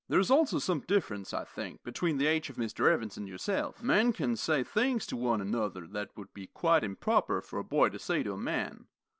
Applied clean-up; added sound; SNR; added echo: none; none; none; none.